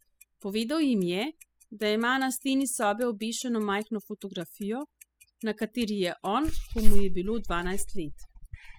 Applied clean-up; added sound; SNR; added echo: classical method spectral subtraction.